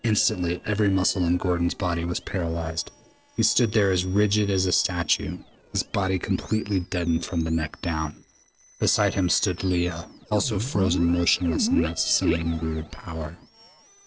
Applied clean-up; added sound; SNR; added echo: neural separator model SepFormer DNS4.